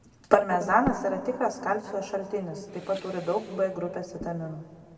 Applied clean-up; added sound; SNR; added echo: none; Breathing; 15 dB; reverberation time 1.6 s.